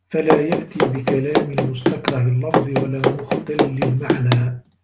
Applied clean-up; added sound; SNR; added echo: none; Run; -1 dB; none.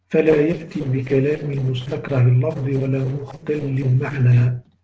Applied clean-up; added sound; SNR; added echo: neural separator model SepFormer DNS4.